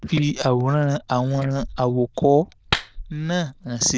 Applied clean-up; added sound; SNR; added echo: neural diffusion model UNIVERSE++.